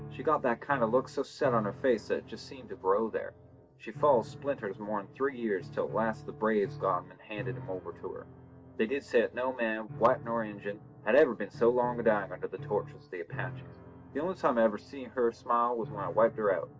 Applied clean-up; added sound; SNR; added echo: none; Piano; 15 dB; none.